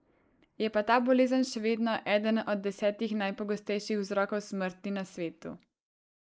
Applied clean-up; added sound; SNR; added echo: neural mask model Resemble Enhance denoiser.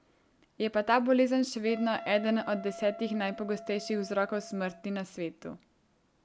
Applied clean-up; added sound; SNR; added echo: none; Wind instrument, woodwind instrument; 14 dB; none.